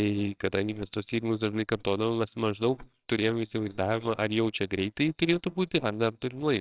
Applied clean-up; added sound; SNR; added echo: neural separator model SepFormer WHAMR!.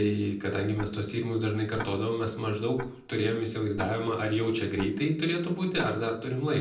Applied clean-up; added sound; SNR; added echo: none; Tick-tock; 17 dB; reverberation time 0.6 s.